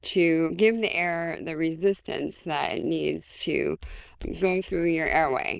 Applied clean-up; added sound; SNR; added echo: neural diffusion model UNIVERSE++.